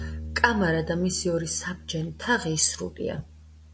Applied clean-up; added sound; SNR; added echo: none; Bowed string instrument; 13 dB; none.